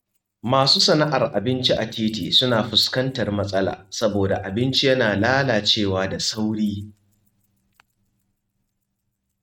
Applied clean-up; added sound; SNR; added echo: neural mask model RNNoise.